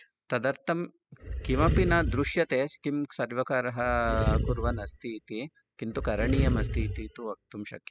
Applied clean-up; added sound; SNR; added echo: classical method spectral subtraction.